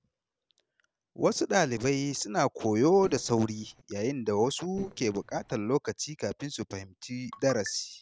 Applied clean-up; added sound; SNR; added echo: neural separator model SepFormer DNS4.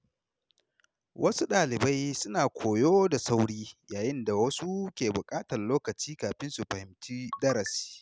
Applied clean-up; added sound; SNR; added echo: none; none; none; none.